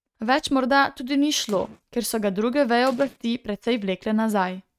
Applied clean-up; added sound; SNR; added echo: neural mask model RNNoise.